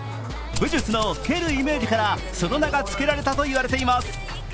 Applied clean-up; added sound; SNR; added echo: none; Rattle (instrument); 13 dB; none.